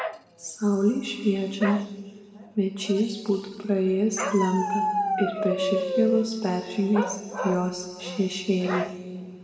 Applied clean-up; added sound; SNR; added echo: none; Bark; 6 dB; reverberation time 2.0 s.